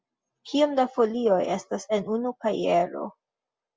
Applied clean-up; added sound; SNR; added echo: none; none; none; none.